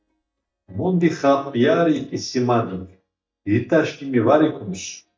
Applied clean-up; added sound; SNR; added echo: neural mask model DeepFilterNet 3.